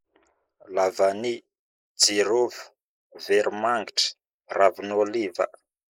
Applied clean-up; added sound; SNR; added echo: neural mask model Resemble Enhance denoiser.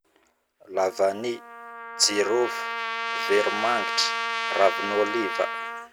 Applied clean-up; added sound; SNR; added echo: none; Trumpet; 4 dB; none.